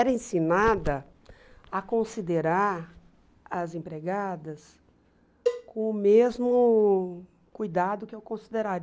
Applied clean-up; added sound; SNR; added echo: none; Cowbell; 7 dB; none.